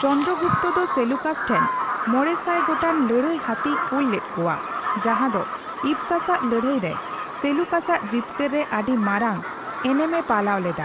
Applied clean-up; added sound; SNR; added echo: none; Bird vocalization, bird call, bird song; 4 dB; none.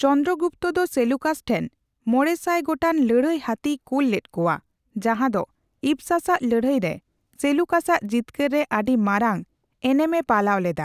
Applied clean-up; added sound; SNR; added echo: none; none; none; none.